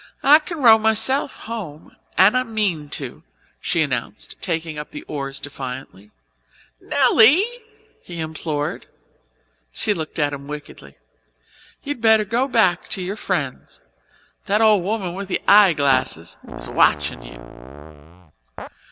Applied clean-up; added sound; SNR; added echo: none; Fart; 11 dB; none.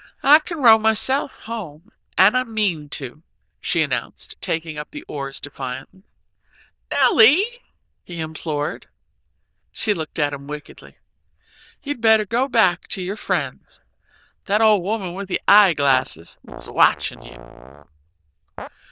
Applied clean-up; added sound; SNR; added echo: neural diffusion model UNIVERSE++.